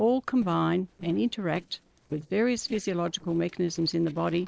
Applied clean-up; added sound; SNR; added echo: neural separator model SepFormer DNS4.